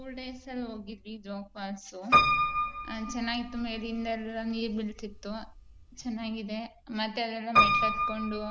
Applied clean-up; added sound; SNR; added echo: none; Piano; -4 dB; none.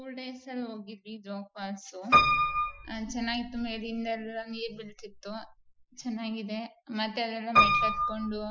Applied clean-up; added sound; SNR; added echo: classical method Wiener filter.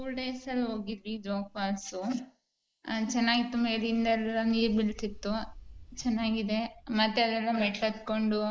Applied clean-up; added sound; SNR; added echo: neural mask model Resemble Enhance denoiser.